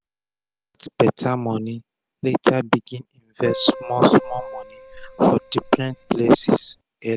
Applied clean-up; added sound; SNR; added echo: none; Keyboard (musical); 14 dB; none.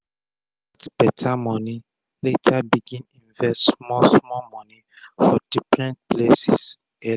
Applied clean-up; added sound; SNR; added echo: none; none; none; none.